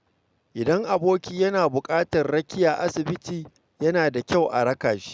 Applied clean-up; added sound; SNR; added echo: none; none; none; none.